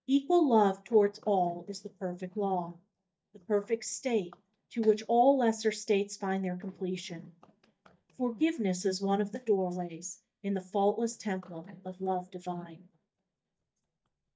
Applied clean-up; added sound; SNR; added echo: neural mask model DeepFilterNet 3.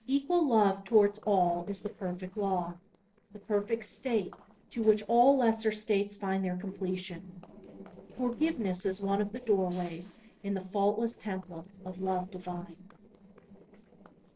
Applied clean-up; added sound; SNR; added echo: neural separator model SepFormer DNS4.